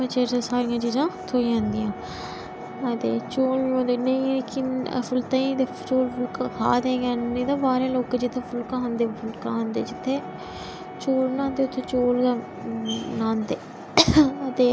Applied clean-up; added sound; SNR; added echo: none; Wind instrument, woodwind instrument; 18 dB; none.